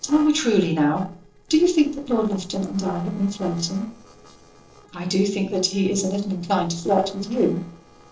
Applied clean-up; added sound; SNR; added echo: neural separator model SepFormer DNS4.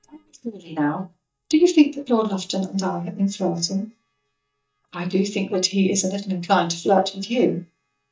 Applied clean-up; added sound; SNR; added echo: neural mask model DeepFilterNet 3.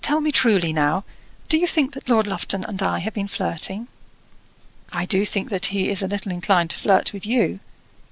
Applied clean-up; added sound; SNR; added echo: none; none; none; none.